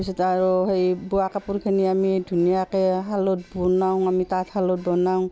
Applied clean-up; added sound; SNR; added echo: none; none; none; none.